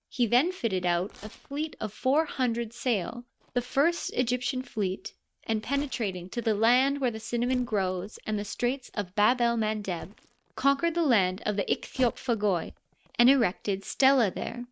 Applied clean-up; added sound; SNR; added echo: neural mask model RNNoise.